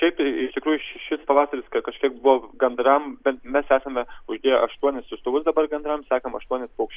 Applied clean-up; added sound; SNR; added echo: none; none; none; none.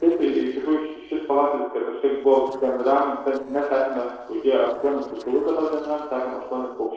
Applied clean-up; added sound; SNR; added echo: neural separator model SepFormer DNS4.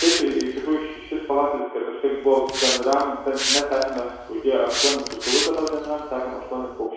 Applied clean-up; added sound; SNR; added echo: none; Hiss; 6 dB; reverberation time 1.1 s.